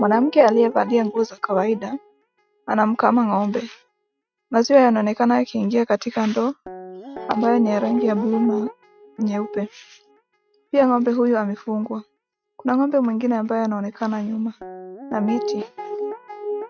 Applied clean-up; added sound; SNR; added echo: neural mask model RNNoise.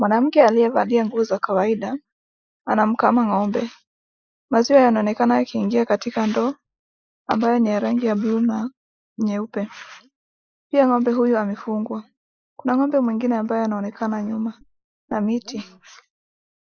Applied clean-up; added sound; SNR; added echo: neural mask model Resemble Enhance denoiser.